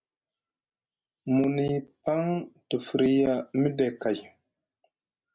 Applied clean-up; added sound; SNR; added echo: none; none; none; none.